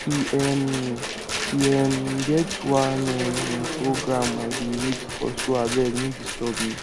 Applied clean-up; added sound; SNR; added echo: none; Rattle + Subway, metro, underground; 5 dB; none.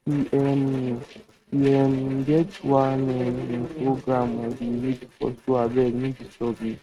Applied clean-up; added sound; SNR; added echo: neural mask model RNNoise.